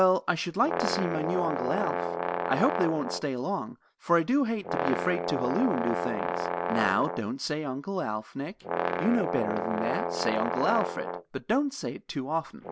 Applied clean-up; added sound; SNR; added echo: none; Brass instrument; 3 dB; none.